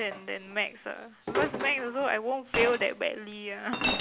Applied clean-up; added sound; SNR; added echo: none; Chink, clink; 4 dB; none.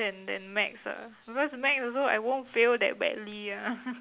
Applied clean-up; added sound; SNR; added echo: none; none; none; none.